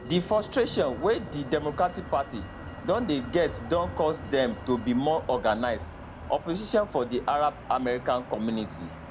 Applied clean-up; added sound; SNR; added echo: none; Motor vehicle (road); 13 dB; none.